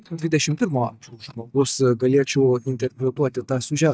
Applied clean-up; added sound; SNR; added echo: neural mask model DeepFilterNet 3.